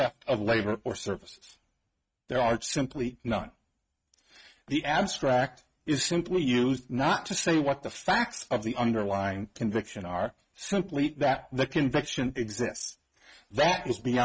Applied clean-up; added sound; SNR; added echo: neural mask model RNNoise.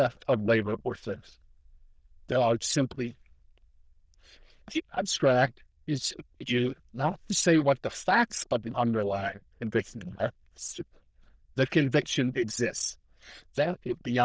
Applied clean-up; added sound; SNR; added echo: neural diffusion model UNIVERSE++.